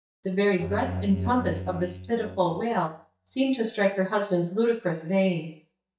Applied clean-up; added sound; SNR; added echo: neural mask model DeepFilterNet 3.